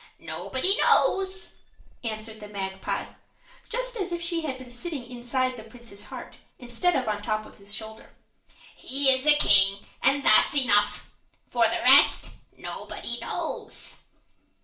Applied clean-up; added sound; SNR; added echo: neural separator model SepFormer DNS4.